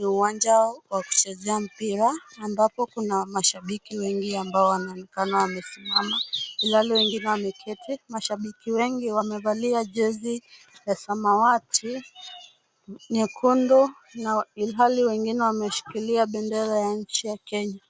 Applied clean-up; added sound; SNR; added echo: none; none; none; none.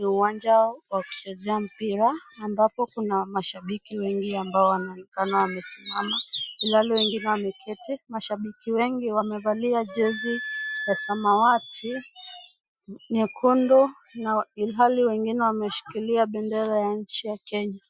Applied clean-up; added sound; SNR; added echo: classical method Wiener filter.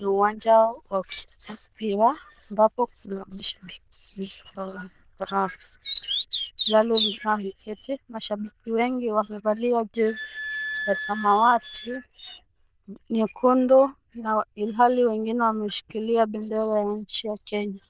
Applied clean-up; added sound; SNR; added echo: neural diffusion model UNIVERSE++.